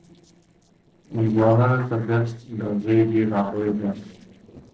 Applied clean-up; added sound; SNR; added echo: neural separator model SepFormer DNS4.